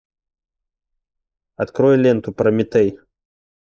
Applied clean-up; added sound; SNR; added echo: neural mask model Resemble Enhance denoiser.